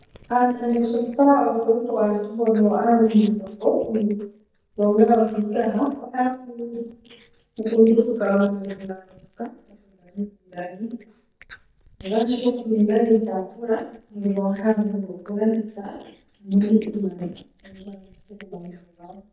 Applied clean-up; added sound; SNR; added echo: neural mask model DeepFilterNet 3.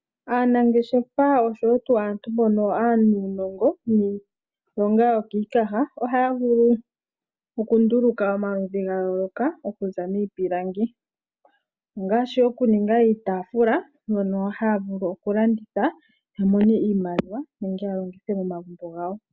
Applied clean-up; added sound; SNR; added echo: none; none; none; none.